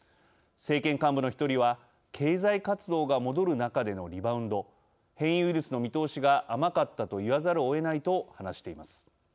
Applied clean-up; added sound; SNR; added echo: none; none; none; none.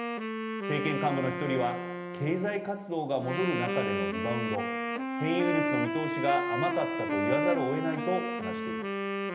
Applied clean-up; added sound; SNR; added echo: none; Wind instrument, woodwind instrument; 0 dB; reverberation time 1.1 s.